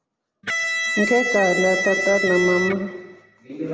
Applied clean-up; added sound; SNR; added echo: none; Electric guitar; 2 dB; none.